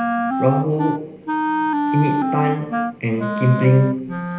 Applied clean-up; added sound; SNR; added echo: none; Wind instrument, woodwind instrument; 1 dB; reverberation time 1.4 s.